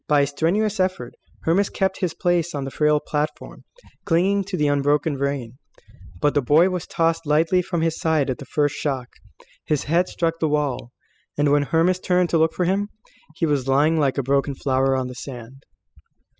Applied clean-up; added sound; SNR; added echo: classical method spectral subtraction.